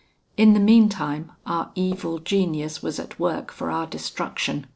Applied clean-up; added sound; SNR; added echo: neural separator model SepFormer DNS4.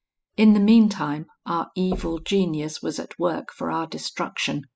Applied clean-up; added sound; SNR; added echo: classical method spectral subtraction.